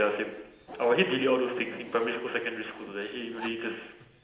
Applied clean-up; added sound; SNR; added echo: none; Zipper (clothing); 20 dB; reverberation time 0.8 s.